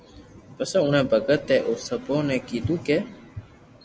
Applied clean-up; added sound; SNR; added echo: none; none; none; none.